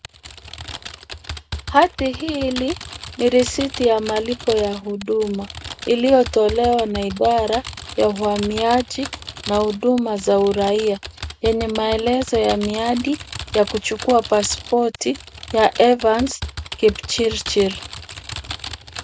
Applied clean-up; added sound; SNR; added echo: none; Typing; 13 dB; none.